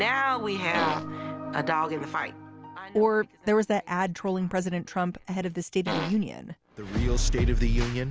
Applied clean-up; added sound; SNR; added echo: none; Fart; 5 dB; none.